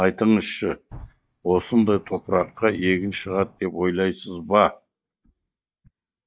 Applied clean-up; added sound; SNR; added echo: neural mask model DeepFilterNet 3.